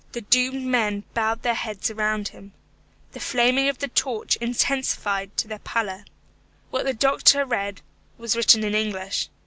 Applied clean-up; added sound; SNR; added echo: none; none; none; none.